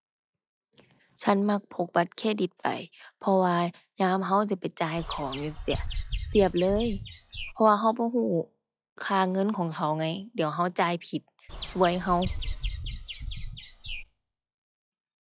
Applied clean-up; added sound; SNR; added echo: classical method log-MMSE.